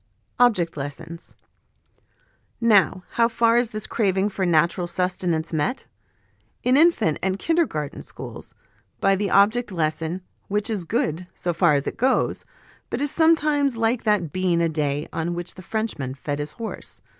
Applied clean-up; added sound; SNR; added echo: none; none; none; none.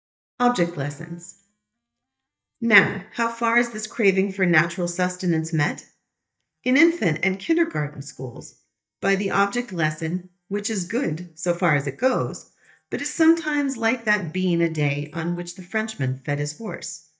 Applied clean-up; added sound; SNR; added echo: neural mask model DeepFilterNet 3.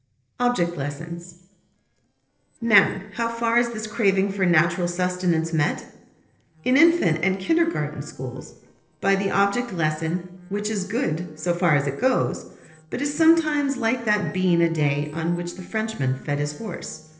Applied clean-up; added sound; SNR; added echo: neural separator model SepFormer DNS4.